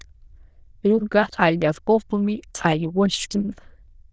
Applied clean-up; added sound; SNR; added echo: neural diffusion model UNIVERSE++.